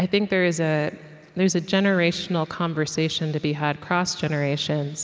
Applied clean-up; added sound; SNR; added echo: none; none; none; none.